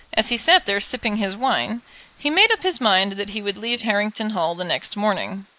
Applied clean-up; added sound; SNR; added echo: neural mask model Resemble Enhance denoiser.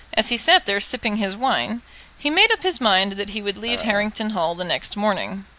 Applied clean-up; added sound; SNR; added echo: none; Burping, eructation; 12 dB; none.